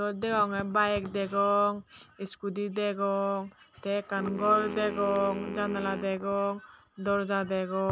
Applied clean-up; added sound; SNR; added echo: none; Wind instrument, woodwind instrument; 11 dB; none.